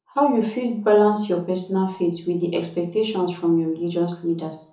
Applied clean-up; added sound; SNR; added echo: none; none; none; reverberation time 0.5 s.